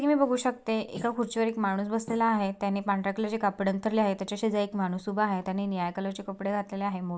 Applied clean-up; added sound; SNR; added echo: neural mask model Resemble Enhance denoiser.